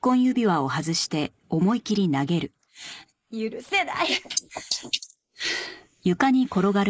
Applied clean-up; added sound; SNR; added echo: neural mask model Resemble Enhance denoiser.